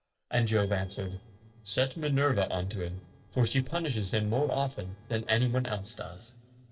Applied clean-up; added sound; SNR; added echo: neural separator model SepFormer DNS4.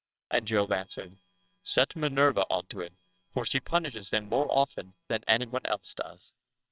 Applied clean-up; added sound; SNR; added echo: neural separator model SepFormer WHAMR!.